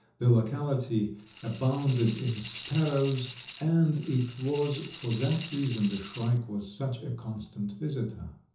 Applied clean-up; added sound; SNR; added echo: none; Rattle (instrument); 3 dB; reverberation time 0.6 s.